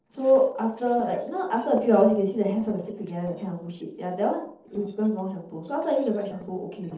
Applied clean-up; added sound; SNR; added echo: neural separator model SepFormer DNS4.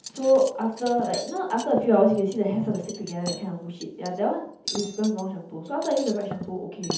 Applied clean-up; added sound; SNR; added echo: none; Cutlery, silverware; 13 dB; reverberation time 0.6 s.